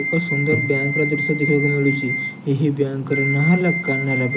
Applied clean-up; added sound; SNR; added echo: none; Wind instrument, woodwind instrument; 5 dB; none.